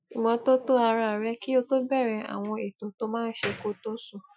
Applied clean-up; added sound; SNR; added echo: classical method Wiener filter.